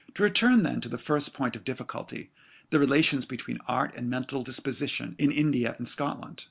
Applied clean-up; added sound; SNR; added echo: none; none; none; none.